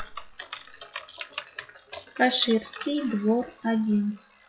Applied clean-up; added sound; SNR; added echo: classical method WPE with log-MMSE.